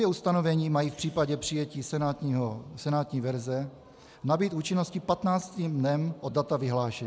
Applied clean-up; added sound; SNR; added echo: none; none; none; none.